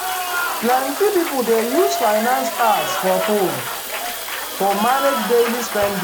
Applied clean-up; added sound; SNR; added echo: none; Applause + Fill (with liquid) / Water tap, faucet; 4 dB; none.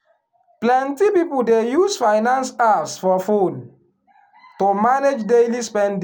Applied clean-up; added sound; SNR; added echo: none; none; none; none.